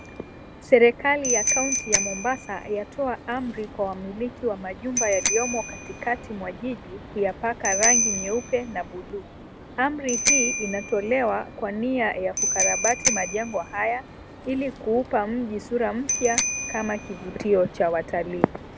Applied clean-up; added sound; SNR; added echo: none; Bicycle bell; 3 dB; none.